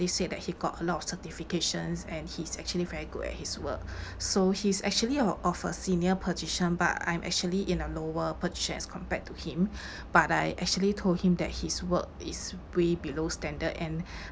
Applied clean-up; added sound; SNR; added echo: none; none; none; none.